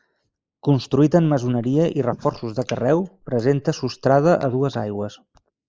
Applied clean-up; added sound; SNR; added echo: neural mask model Resemble Enhance denoiser.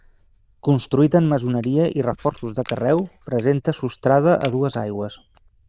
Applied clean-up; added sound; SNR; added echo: neural diffusion model UNIVERSE++.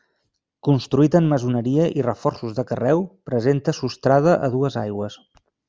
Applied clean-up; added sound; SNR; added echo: none; none; none; none.